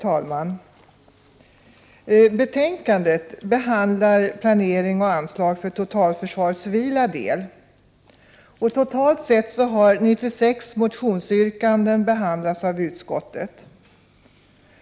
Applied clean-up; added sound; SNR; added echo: none; none; none; none.